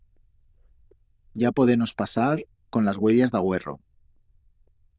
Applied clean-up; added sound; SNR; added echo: neural diffusion model UNIVERSE++.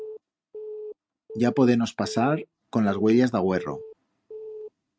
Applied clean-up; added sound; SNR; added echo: neural mask model RNNoise.